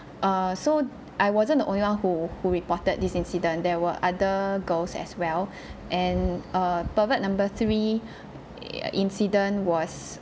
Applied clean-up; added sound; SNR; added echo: none; none; none; none.